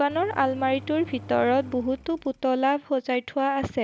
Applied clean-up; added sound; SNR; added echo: none; Engine; 18 dB; none.